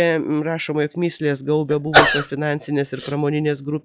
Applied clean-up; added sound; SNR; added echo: classical method log-MMSE.